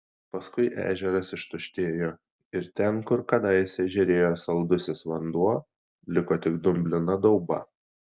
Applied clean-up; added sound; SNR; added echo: none; none; none; none.